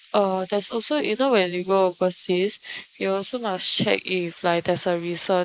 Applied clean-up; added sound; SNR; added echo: neural mask model Resemble Enhance denoiser.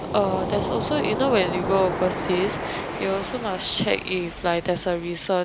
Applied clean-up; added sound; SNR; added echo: none; Waves, surf; 5 dB; none.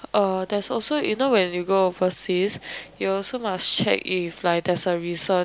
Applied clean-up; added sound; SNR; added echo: none; none; none; none.